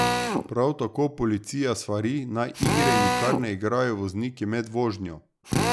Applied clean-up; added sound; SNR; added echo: none; Drill; 2 dB; none.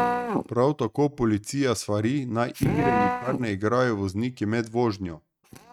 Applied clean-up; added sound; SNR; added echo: neural mask model RNNoise.